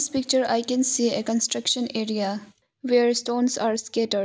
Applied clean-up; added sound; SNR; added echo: none; none; none; none.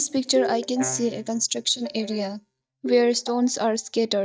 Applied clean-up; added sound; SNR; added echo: neural mask model DeepFilterNet 3.